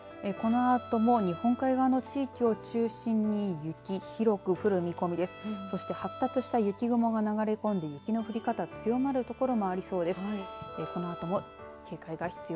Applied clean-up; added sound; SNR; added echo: none; Bowed string instrument; 19 dB; none.